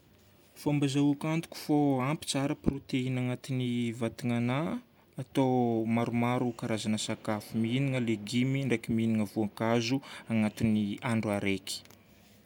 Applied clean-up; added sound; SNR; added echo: none; none; none; none.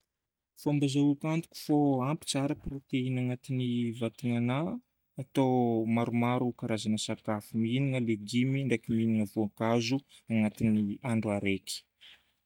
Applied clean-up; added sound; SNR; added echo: neural mask model DeepFilterNet 3.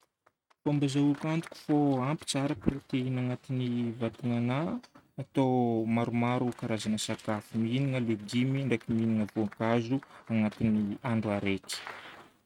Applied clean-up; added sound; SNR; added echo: neural mask model RNNoise.